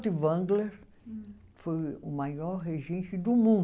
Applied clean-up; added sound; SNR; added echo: none; none; none; none.